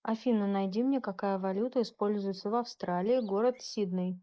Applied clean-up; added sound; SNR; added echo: neural mask model Resemble Enhance denoiser.